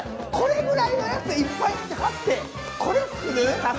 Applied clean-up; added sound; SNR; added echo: none; none; none; none.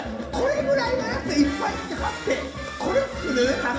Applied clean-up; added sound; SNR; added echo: none; none; none; reverberation time 0.6 s.